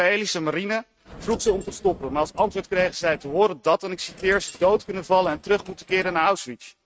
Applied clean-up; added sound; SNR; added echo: neural mask model RNNoise.